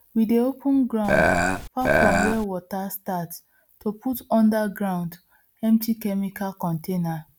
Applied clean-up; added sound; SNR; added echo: none; Burping, eructation; -4 dB; none.